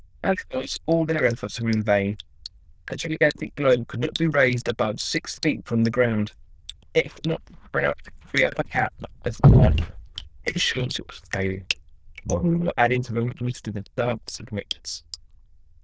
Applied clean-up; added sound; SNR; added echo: neural diffusion model UNIVERSE++.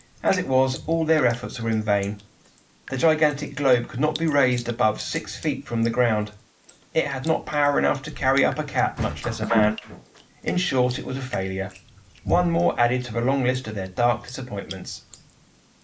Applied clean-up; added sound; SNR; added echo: neural mask model Resemble Enhance denoiser.